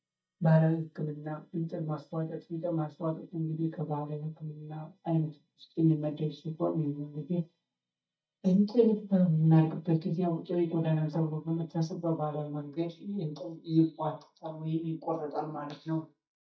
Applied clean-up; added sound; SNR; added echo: neural mask model DeepFilterNet 3.